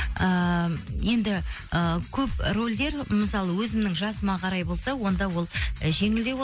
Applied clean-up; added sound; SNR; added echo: none; none; none; none.